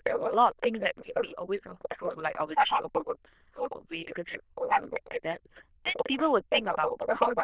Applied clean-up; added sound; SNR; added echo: neural diffusion model UNIVERSE++.